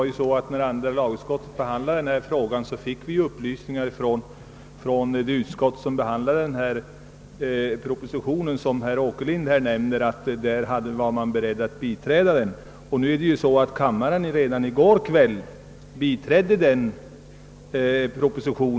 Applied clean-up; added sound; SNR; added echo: none; none; none; none.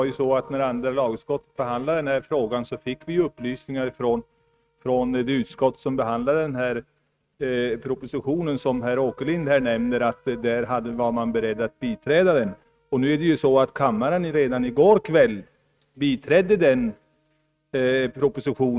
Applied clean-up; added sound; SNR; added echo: neural mask model RNNoise.